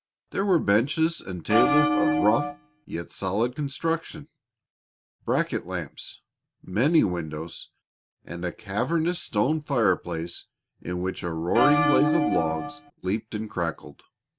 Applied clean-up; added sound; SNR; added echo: neural mask model RNNoise.